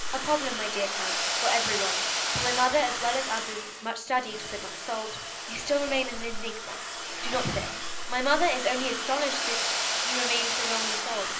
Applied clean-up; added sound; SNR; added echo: none; Domestic sounds, home sounds; 0 dB; reverberation time 0.5 s.